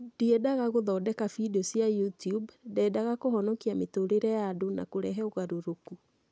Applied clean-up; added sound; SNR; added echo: none; none; none; none.